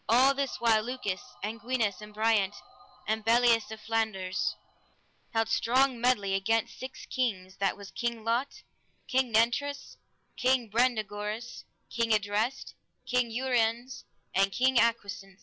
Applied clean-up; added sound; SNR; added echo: none; none; none; none.